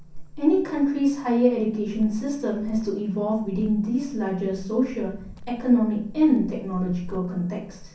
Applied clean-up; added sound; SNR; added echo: none; Cricket; 16 dB; reverberation time 0.6 s.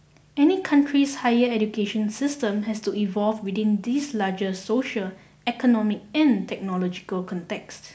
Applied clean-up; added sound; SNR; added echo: none; none; none; none.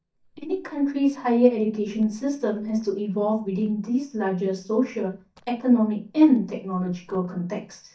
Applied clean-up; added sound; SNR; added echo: neural mask model DeepFilterNet 3.